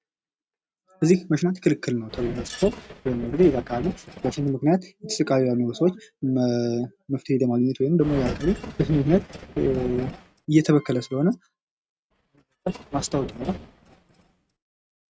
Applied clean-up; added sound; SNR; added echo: neural mask model RNNoise.